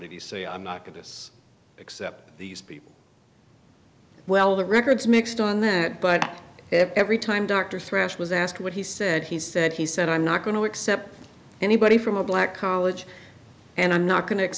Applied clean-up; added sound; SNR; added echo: none; none; none; none.